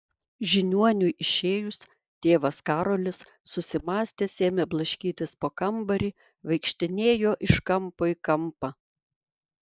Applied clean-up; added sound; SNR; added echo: neural mask model DeepFilterNet 3.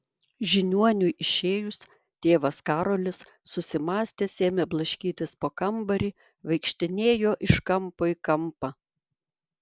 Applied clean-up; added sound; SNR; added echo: none; none; none; none.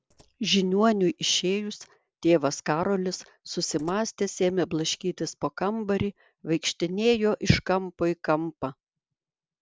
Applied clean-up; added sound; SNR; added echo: neural separator model SepFormer DNS4.